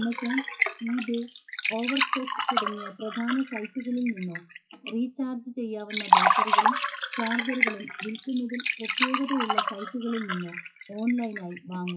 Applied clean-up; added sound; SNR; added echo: classical method WPE with log-MMSE.